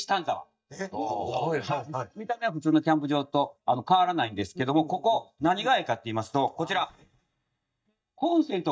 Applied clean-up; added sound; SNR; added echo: neural mask model DeepFilterNet 3.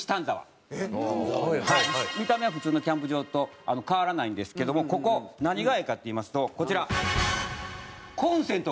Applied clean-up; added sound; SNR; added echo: none; none; none; none.